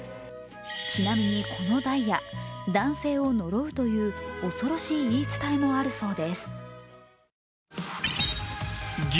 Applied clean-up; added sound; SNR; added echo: none; none; none; none.